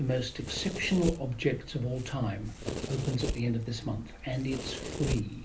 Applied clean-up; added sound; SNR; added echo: none; Domestic sounds, home sounds; 7 dB; reverberation time 0.3 s.